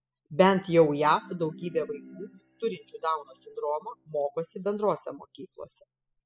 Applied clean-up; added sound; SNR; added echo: classical method spectral subtraction.